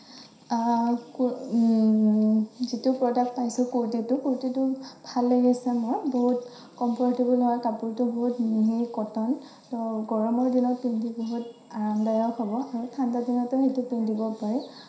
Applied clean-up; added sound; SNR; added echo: none; none; none; reverberation time 0.5 s.